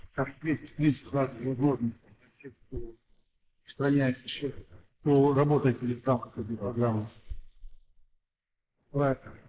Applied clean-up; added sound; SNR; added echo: neural mask model Resemble Enhance denoiser.